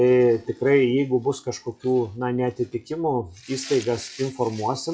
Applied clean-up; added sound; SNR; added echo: classical method WPE with log-MMSE.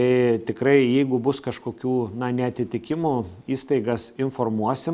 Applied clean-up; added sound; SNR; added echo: none; none; none; none.